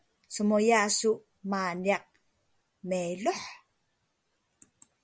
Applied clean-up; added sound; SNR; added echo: none; none; none; none.